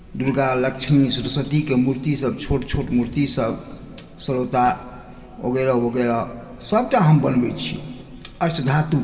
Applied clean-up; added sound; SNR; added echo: none; none; none; reverberation time 2.0 s.